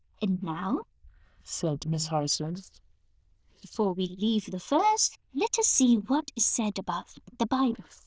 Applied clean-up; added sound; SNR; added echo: neural diffusion model UNIVERSE++.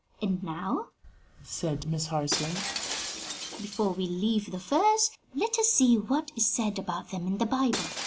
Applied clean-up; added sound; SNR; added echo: none; Shatter; 11 dB; none.